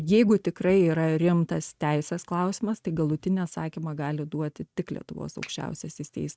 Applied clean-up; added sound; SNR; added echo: neural mask model RNNoise.